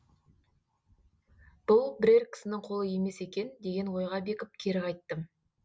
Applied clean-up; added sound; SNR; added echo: none; none; none; none.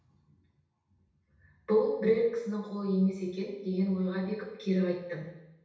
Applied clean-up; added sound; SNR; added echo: none; none; none; reverberation time 0.9 s.